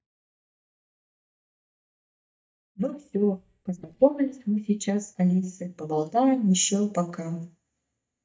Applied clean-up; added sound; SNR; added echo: neural mask model DeepFilterNet 3.